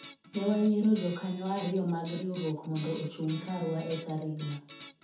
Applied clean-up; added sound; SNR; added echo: none; Guitar; 16 dB; reverberation time 0.5 s.